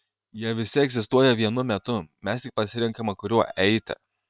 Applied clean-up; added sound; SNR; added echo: neural separator model SepFormer WHAM!.